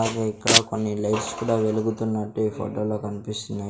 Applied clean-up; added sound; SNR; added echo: none; Domestic sounds, home sounds; -3 dB; reverberation time 0.7 s.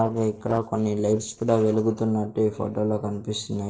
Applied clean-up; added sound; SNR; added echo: neural separator model SepFormer DNS4.